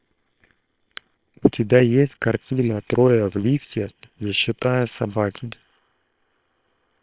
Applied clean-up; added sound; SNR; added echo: neural separator model SepFormer WHAM!.